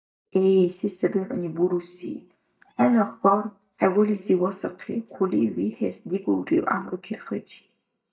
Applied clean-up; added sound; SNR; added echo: neural mask model DeepFilterNet 3.